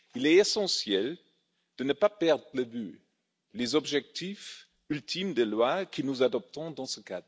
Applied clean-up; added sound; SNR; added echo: none; none; none; none.